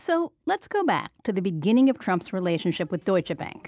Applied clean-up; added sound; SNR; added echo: none; none; none; none.